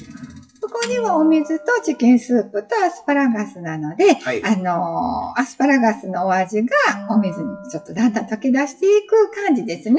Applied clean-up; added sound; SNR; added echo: classical method WPE with log-MMSE.